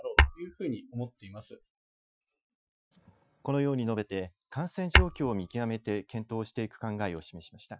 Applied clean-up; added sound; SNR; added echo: classical method Wiener filter.